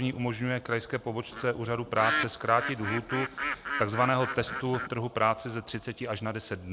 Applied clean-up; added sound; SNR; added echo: none; Bird; 5 dB; none.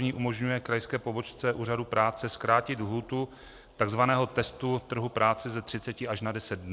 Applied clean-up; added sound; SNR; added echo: none; none; none; none.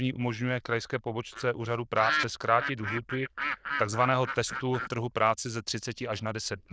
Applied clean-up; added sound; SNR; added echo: neural diffusion model UNIVERSE++.